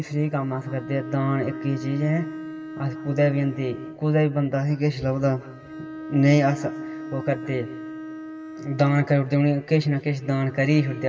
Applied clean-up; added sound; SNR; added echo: none; Bowed string instrument; 13 dB; reverberation time 2.4 s.